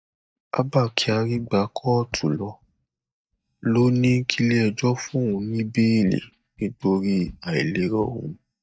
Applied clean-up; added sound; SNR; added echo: neural mask model DeepFilterNet 3.